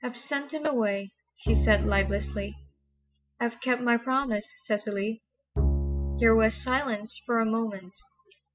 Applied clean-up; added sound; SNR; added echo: classical method spectral subtraction.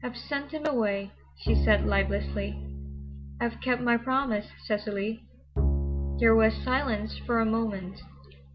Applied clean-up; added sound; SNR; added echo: none; Bowed string instrument; 4 dB; none.